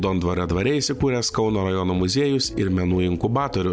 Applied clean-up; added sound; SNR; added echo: none; none; none; none.